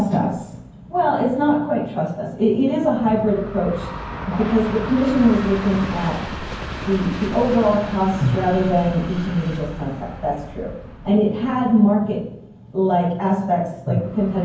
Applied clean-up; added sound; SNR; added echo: none; Train; 12 dB; reverberation time 0.9 s.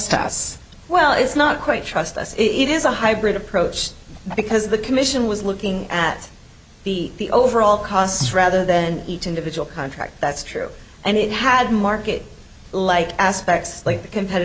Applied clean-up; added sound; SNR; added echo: none; none; none; none.